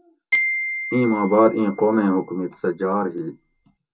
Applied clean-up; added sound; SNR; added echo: none; Glockenspiel; 7 dB; reverberation time 0.2 s.